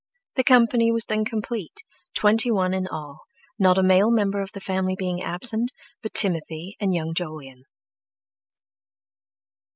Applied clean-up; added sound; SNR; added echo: none; none; none; none.